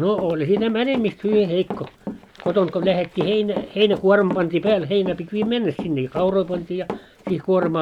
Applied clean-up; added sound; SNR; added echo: none; Run; 12 dB; none.